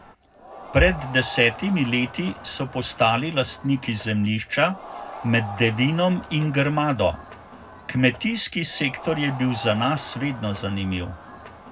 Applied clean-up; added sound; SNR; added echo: none; Crowd; 16 dB; reverberation time 0.3 s.